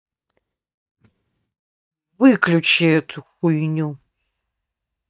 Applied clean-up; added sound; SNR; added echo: neural mask model DeepFilterNet 3.